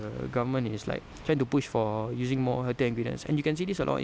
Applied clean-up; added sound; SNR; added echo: none; none; none; none.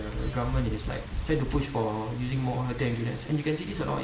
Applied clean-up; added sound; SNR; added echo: none; Wind; 6 dB; reverberation time 0.8 s.